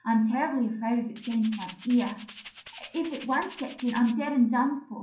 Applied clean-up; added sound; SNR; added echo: none; Rattle (instrument); 16 dB; reverberation time 0.6 s.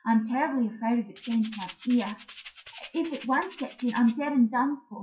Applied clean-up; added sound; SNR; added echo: classical method WPE with log-MMSE.